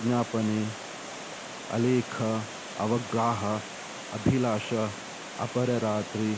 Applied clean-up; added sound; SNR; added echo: none; Water; 10 dB; none.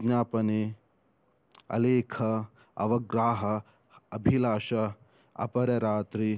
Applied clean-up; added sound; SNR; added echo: none; none; none; none.